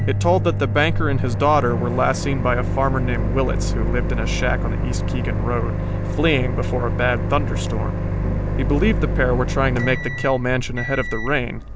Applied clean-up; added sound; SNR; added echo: none; Microwave oven; -1 dB; none.